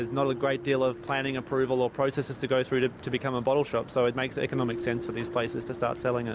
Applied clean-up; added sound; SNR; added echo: none; Keyboard (musical); 13 dB; none.